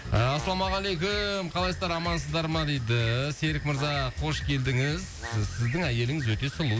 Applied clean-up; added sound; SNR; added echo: none; Bird + Brass instrument; 15 dB; none.